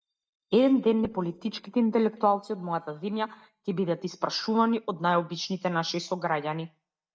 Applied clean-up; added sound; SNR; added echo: neural mask model DeepFilterNet 3.